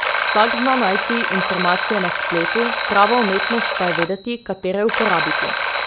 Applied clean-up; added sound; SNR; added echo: none; Alarm; 0 dB; none.